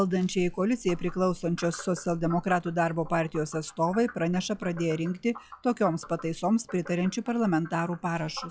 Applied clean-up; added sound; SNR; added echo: classical method log-MMSE.